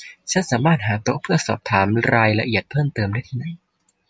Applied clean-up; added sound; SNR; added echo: none; none; none; none.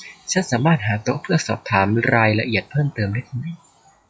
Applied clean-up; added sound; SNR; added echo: classical method log-MMSE.